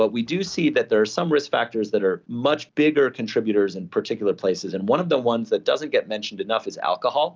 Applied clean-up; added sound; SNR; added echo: none; none; none; none.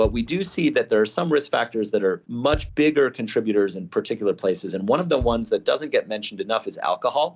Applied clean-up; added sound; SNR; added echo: none; Bass drum; 16 dB; none.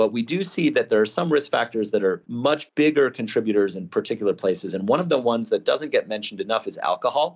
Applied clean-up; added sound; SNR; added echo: neural mask model Resemble Enhance denoiser.